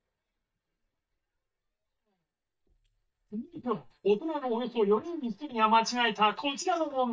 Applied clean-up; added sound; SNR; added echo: neural mask model DeepFilterNet 3.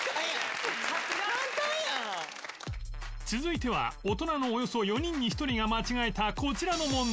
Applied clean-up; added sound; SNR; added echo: none; none; none; none.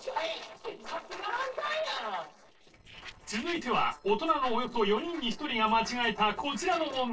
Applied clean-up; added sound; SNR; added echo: neural separator model SepFormer DNS4.